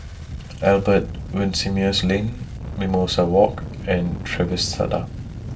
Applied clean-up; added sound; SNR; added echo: none; Engine starting; 9 dB; reverberation time 0.2 s.